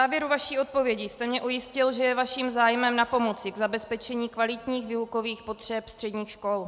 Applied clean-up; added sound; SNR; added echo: none; none; none; none.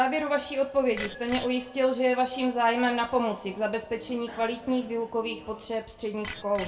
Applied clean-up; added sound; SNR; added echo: none; Bicycle bell; 10 dB; reverberation time 0.3 s.